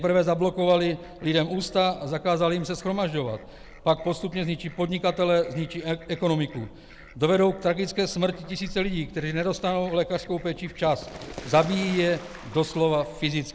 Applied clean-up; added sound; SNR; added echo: none; Fowl; 18 dB; none.